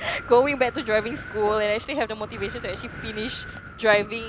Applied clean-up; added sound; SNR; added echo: none; Wind; 13 dB; none.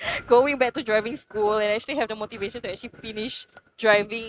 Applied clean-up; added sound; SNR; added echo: neural mask model RNNoise.